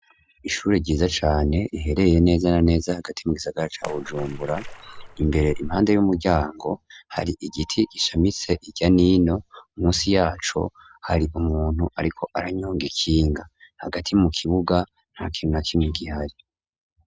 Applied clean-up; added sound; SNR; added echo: none; Splash, splatter; 12 dB; none.